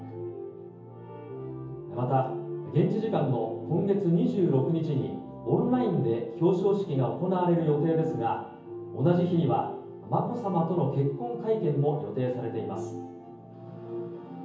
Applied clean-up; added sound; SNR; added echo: none; none; none; reverberation time 0.7 s.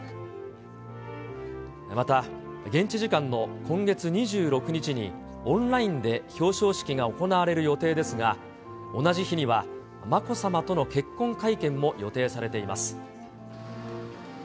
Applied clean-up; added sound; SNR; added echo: none; none; none; none.